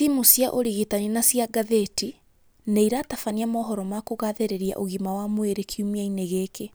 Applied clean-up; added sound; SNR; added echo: none; none; none; none.